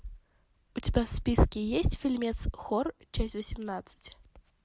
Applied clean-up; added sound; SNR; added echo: none; none; none; none.